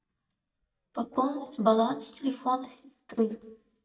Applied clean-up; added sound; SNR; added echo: neural mask model DeepFilterNet 3.